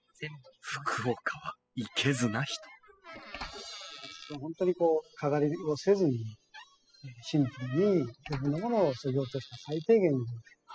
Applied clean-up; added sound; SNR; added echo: classical method spectral subtraction.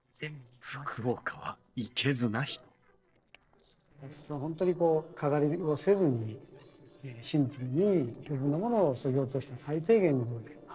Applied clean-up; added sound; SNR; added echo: neural separator model SepFormer DNS4.